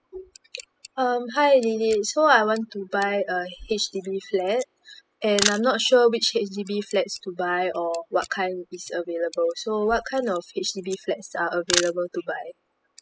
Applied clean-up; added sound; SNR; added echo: classical method spectral subtraction.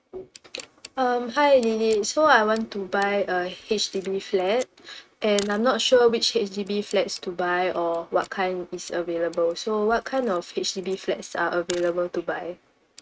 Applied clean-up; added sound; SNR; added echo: neural mask model RNNoise.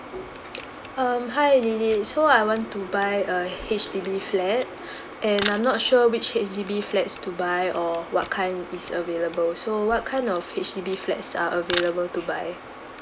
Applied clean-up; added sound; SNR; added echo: none; Camera; 13 dB; none.